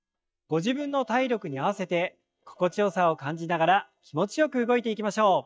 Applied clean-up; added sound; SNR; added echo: neural mask model DeepFilterNet 3.